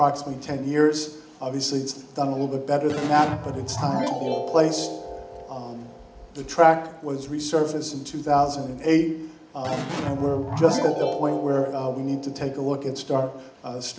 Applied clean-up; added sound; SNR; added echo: none; Keyboard (musical); 9 dB; none.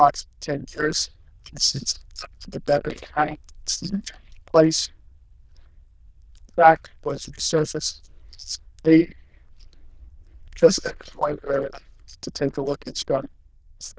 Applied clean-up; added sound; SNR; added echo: neural diffusion model UNIVERSE++.